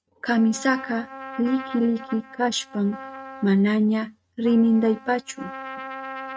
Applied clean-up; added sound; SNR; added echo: neural mask model RNNoise.